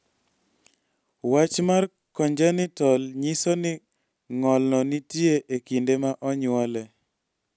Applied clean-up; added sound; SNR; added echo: none; none; none; none.